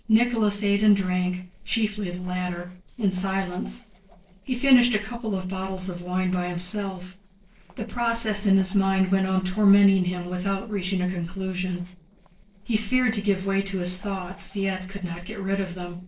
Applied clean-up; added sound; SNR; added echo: neural separator model SepFormer DNS4.